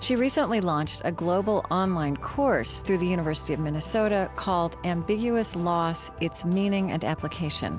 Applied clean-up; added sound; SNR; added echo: none; none; none; none.